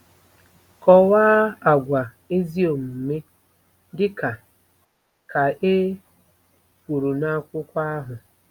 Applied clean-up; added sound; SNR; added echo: none; none; none; none.